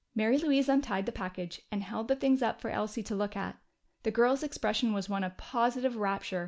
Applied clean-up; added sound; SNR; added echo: none; none; none; none.